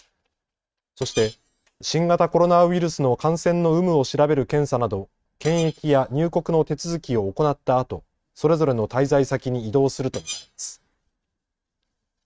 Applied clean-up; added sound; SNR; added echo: neural mask model RNNoise.